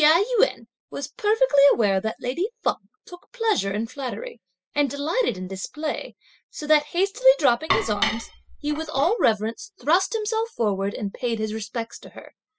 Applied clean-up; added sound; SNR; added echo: classical method spectral subtraction.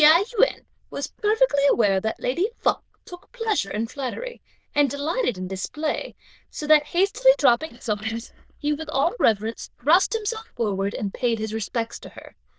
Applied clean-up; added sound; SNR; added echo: neural diffusion model UNIVERSE++.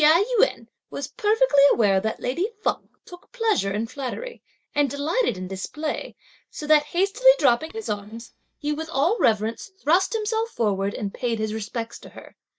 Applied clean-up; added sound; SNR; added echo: neural mask model DeepFilterNet 3.